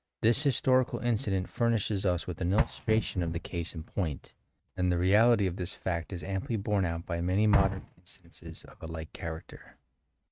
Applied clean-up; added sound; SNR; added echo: neural mask model RNNoise.